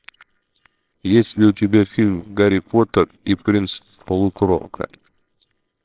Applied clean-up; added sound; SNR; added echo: neural separator model SepFormer WHAMR!.